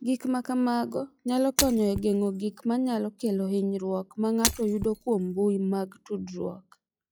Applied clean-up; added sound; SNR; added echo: classical method log-MMSE.